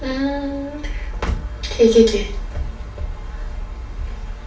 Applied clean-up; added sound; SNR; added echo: none; none; none; reverberation time 0.3 s.